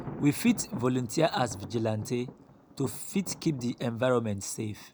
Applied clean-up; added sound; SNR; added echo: none; Thunder; 16 dB; none.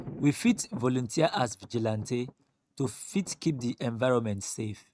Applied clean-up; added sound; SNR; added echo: neural mask model RNNoise.